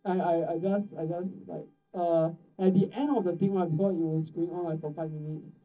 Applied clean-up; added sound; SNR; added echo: neural separator model SepFormer DNS4.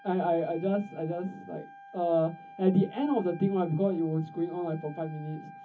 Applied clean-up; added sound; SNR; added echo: none; Wind instrument, woodwind instrument; 19 dB; reverberation time 0.3 s.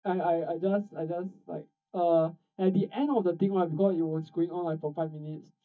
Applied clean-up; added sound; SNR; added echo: neural mask model DeepFilterNet 3.